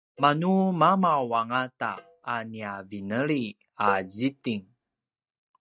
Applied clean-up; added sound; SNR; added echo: neural mask model DeepFilterNet 3.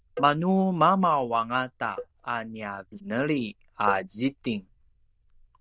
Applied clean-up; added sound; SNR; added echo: neural diffusion model UNIVERSE++.